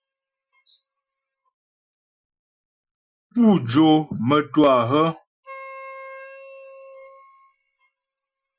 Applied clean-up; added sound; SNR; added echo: classical method Wiener filter.